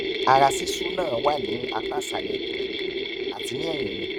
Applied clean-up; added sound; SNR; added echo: neural mask model RNNoise.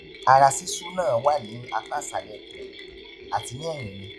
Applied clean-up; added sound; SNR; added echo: classical method log-MMSE.